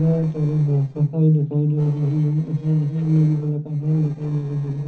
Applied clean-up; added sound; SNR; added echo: neural separator model SepFormer DNS4.